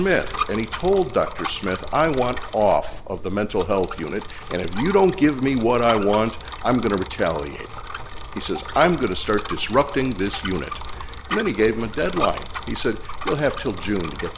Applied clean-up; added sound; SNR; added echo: none; Bicycle; 11 dB; none.